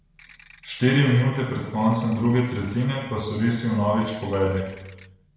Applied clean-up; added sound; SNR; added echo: none; Ratchet, pawl / Percussion; 20 dB; reverberation time 1.0 s.